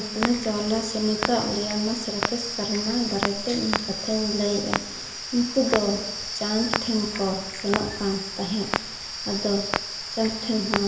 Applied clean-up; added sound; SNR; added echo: none; Clock; 8 dB; reverberation time 1.4 s.